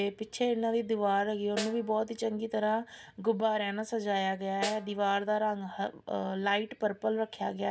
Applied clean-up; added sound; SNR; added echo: none; Snare drum; 14 dB; none.